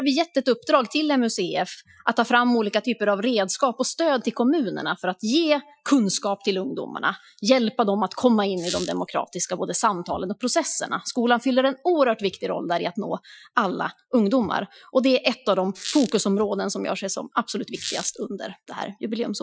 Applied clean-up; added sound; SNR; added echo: classical method Wiener filter.